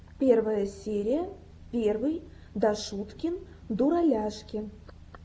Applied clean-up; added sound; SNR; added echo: none; none; none; none.